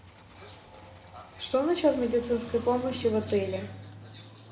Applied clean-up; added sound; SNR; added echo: none; Car; 14 dB; none.